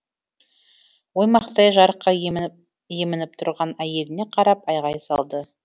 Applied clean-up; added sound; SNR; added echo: none; none; none; none.